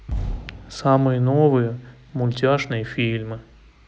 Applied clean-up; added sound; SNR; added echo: none; Fireworks; 12 dB; none.